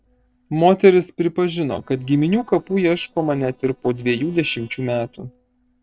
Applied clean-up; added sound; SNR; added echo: neural separator model SepFormer DNS4.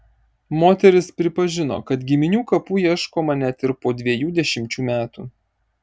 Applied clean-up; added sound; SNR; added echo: none; none; none; none.